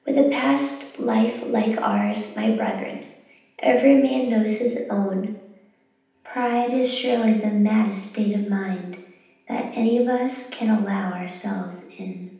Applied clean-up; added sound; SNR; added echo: none; none; none; reverberation time 0.9 s.